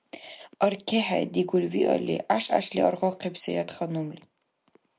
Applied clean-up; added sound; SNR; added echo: none; none; none; none.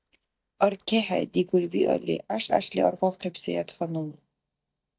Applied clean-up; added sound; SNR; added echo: neural mask model DeepFilterNet 3.